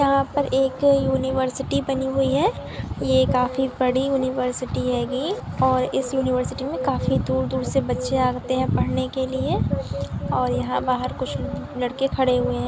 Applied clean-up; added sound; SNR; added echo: none; none; none; none.